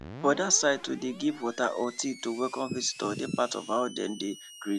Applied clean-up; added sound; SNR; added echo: none; Screech; 17 dB; none.